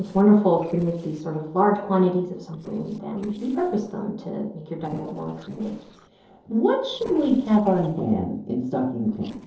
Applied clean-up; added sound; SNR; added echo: neural separator model SepFormer DNS4.